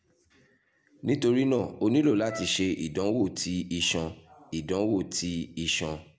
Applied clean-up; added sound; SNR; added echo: none; Wind instrument, woodwind instrument; 17 dB; none.